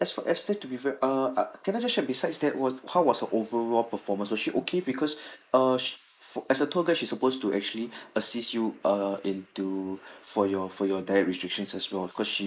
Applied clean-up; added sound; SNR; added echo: neural mask model Resemble Enhance denoiser.